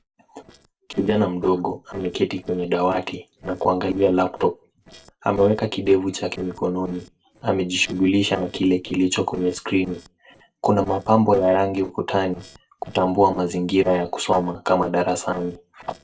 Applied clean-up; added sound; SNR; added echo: neural separator model SepFormer DNS4.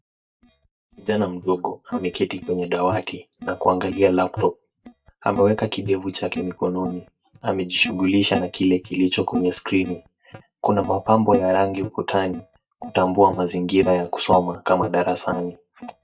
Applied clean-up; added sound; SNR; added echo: neural mask model DeepFilterNet 3.